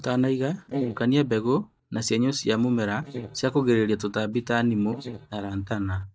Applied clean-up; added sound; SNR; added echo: neural mask model DeepFilterNet 3.